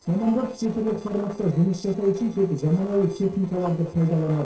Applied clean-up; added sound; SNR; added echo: neural separator model SepFormer DNS4.